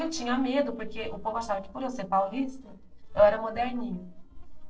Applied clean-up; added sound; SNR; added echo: neural separator model SepFormer DNS4.